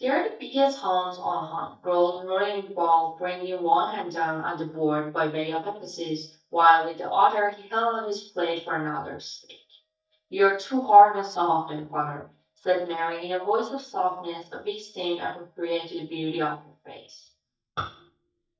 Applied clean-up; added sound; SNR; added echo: neural mask model DeepFilterNet 3.